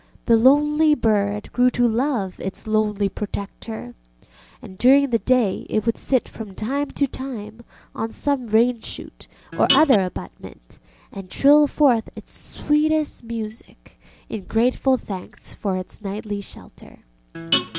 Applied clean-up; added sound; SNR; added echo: none; Guitar; 2 dB; none.